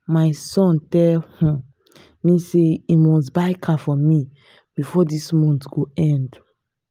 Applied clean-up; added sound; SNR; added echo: none; none; none; none.